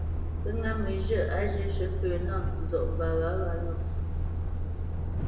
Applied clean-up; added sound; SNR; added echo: none; Truck; -5 dB; reverberation time 1.1 s.